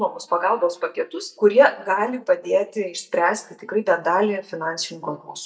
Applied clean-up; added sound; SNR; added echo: neural mask model DeepFilterNet 3.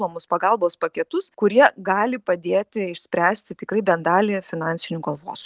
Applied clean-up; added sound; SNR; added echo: none; none; none; none.